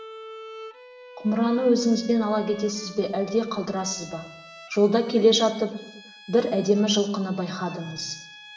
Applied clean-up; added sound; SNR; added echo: none; Bowed string instrument; 19 dB; reverberation time 0.8 s.